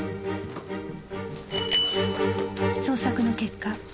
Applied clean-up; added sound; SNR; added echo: none; Bicycle bell; 7 dB; none.